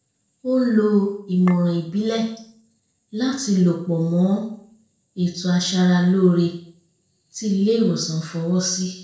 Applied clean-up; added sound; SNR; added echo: neural separator model SepFormer DNS4.